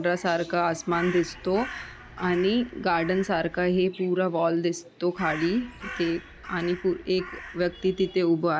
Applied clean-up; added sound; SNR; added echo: none; Crow; 14 dB; none.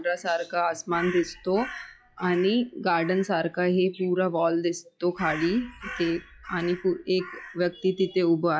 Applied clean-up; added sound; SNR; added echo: classical method log-MMSE.